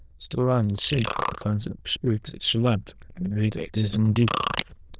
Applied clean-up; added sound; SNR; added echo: neural diffusion model UNIVERSE++.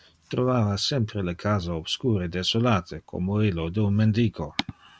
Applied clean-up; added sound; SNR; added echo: none; none; none; none.